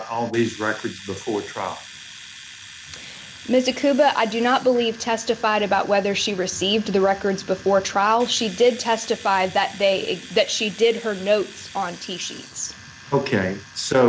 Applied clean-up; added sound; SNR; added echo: none; Domestic sounds, home sounds; 19 dB; none.